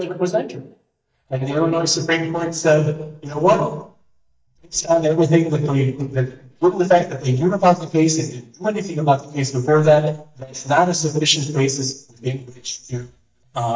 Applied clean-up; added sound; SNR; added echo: neural mask model DeepFilterNet 3.